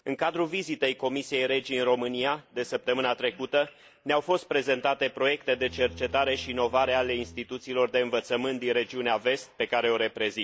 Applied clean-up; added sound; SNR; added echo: neural mask model DeepFilterNet 3.